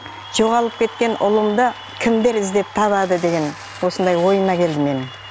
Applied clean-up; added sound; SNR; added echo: none; Tearing + Applause / Cheering; 16 dB; none.